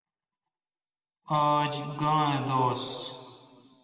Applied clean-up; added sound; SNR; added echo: none; none; none; reverberation time 2.1 s.